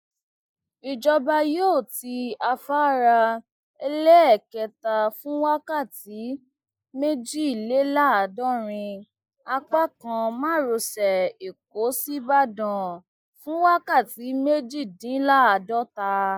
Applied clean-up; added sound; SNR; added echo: neural mask model Resemble Enhance denoiser.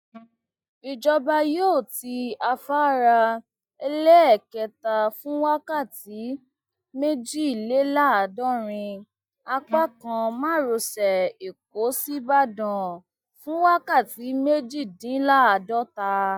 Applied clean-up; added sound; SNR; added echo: neural mask model DeepFilterNet 3.